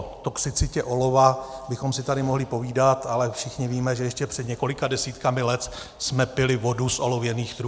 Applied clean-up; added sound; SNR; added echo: none; none; none; none.